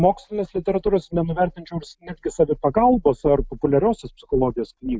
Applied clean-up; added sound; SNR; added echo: none; none; none; none.